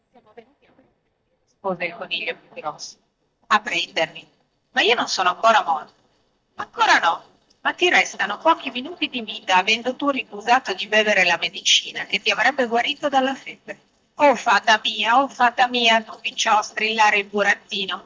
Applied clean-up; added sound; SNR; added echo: neural mask model DeepFilterNet 3.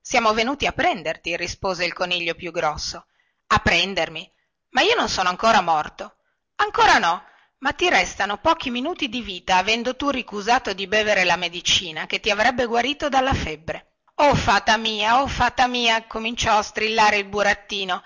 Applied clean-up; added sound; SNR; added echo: none; none; none; none.